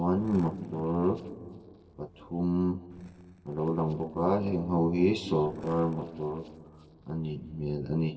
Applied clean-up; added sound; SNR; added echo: neural separator model SepFormer DNS4.